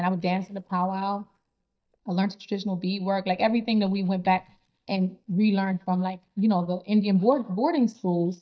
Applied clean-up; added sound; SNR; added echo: neural mask model DeepFilterNet 3.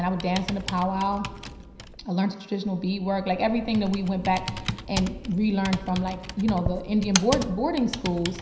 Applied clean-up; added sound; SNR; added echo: none; Computer keyboard; 8 dB; reverberation time 0.9 s.